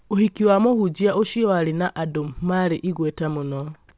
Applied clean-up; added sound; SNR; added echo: none; none; none; none.